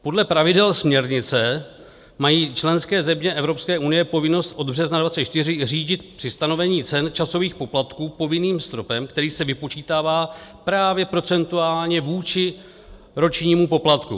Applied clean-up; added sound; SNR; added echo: none; none; none; none.